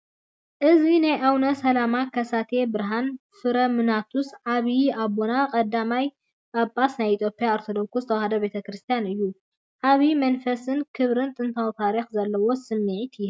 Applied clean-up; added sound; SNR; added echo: none; none; none; none.